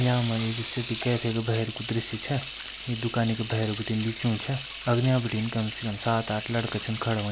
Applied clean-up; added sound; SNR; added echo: none; Sink (filling or washing) / Water tap, faucet; 0 dB; none.